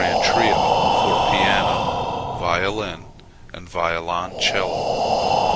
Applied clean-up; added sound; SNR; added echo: none; Breathing; -4 dB; none.